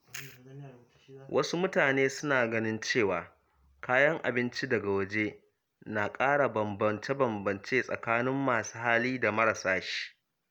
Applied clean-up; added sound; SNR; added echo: none; none; none; none.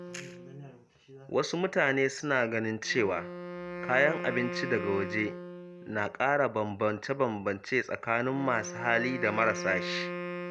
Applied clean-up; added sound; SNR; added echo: none; Wind instrument, woodwind instrument; 10 dB; none.